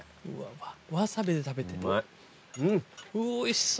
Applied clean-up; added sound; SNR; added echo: none; none; none; none.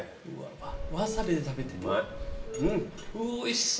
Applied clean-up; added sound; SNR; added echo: none; Subway, metro, underground / Doorbell; 5 dB; reverberation time 0.7 s.